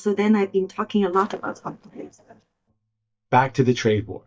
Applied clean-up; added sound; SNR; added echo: neural mask model DeepFilterNet 3.